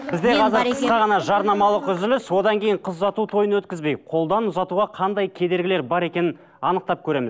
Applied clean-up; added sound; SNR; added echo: none; none; none; none.